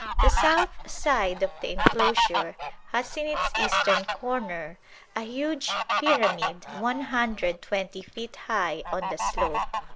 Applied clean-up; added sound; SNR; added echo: none; Fowl; -1 dB; none.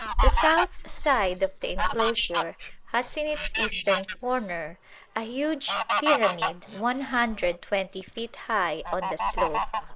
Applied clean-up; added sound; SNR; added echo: neural mask model Resemble Enhance denoiser.